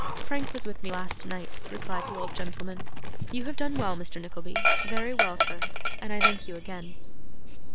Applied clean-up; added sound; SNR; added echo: none; Dog; 7 dB; none.